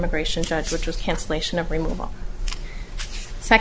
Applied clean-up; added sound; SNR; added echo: none; none; none; none.